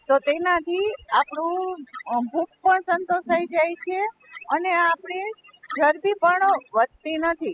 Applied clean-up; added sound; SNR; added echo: classical method spectral subtraction.